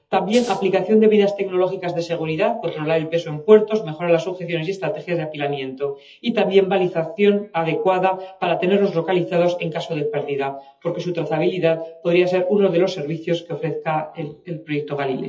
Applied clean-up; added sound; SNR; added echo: classical method WPE with log-MMSE.